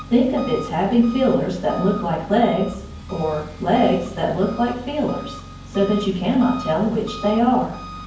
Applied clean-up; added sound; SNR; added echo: none; Engine; 14 dB; reverberation time 0.9 s.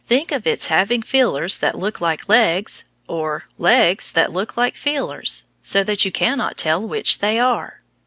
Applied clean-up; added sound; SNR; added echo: none; none; none; none.